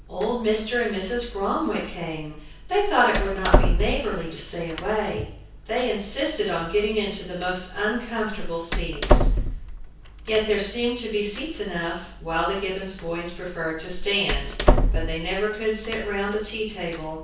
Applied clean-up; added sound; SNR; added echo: none; Door; 0 dB; reverberation time 0.6 s.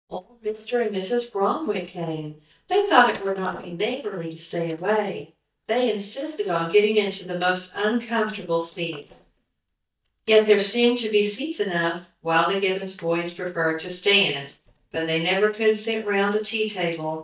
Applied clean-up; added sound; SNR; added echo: neural mask model DeepFilterNet 3.